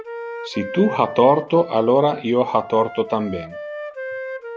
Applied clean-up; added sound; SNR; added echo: none; Wind instrument, woodwind instrument; 12 dB; none.